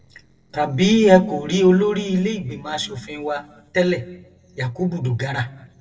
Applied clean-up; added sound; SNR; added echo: neural separator model SepFormer DNS4.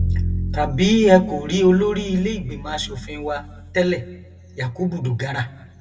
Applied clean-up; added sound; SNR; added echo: none; Bowed string instrument; 8 dB; reverberation time 1.7 s.